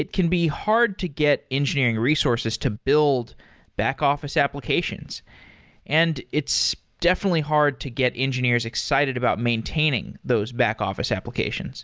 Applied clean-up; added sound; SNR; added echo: none; none; none; none.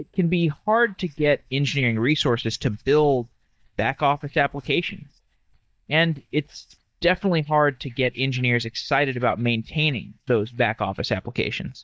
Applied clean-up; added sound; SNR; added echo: neural mask model DeepFilterNet 3.